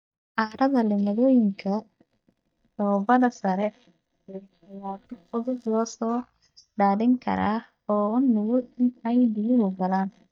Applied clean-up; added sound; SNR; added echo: neural mask model DeepFilterNet 3.